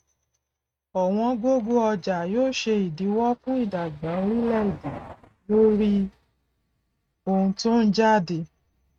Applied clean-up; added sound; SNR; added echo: neural mask model RNNoise.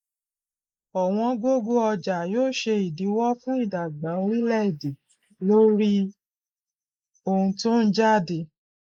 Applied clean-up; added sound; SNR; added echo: neural mask model Resemble Enhance denoiser.